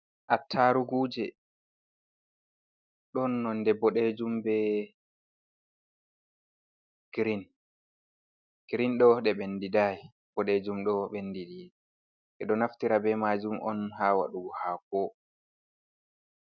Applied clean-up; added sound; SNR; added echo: none; none; none; none.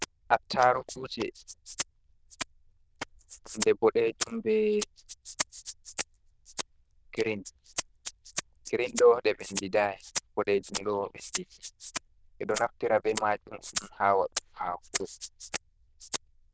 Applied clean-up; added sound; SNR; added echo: neural diffusion model UNIVERSE++.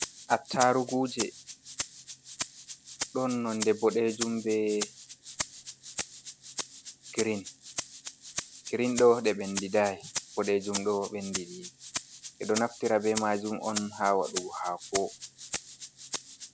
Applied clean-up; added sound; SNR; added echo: none; Rattle (instrument); 9 dB; none.